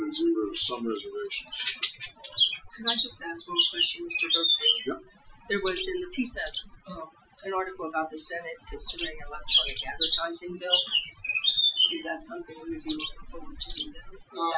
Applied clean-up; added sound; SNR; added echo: classical method Wiener filter.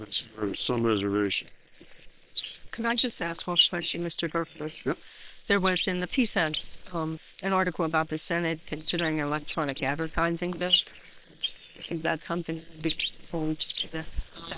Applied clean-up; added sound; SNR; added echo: neural separator model SepFormer WHAM!.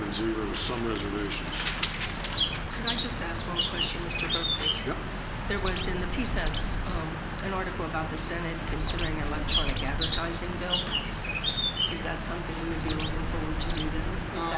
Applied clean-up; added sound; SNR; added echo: none; Bird + Bird; -3 dB; none.